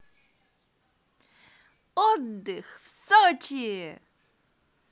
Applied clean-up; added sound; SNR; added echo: none; none; none; none.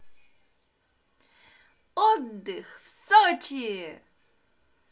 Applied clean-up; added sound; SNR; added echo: none; none; none; reverberation time 0.2 s.